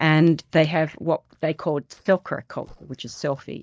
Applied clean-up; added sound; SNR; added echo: neural mask model DeepFilterNet 3.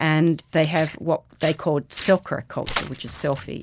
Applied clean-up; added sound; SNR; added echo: none; Tearing; 12 dB; none.